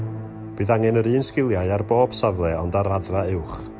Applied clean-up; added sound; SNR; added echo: none; Musical instrument; 14 dB; none.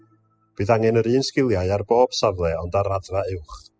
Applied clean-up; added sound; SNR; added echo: classical method spectral subtraction.